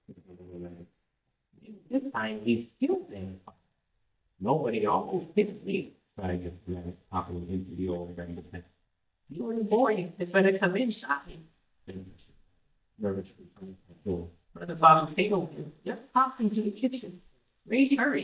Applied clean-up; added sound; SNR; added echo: neural mask model DeepFilterNet 3.